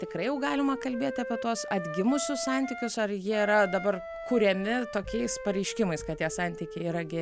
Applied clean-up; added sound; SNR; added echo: none; Wind instrument, woodwind instrument; 10 dB; none.